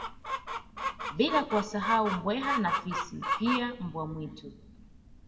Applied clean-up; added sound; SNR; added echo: none; Chicken, rooster; 3 dB; reverberation time 0.9 s.